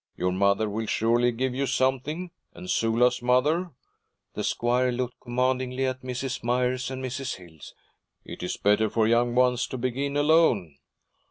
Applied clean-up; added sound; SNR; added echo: none; none; none; none.